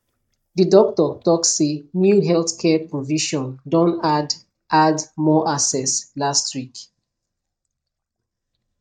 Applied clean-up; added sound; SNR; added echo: neural mask model DeepFilterNet 3.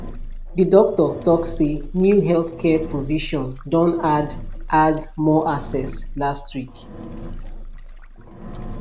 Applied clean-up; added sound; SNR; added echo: none; Engine; 12 dB; none.